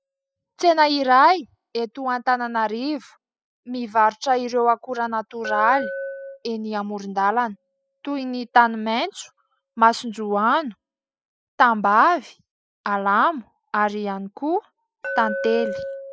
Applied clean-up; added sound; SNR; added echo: classical method spectral subtraction.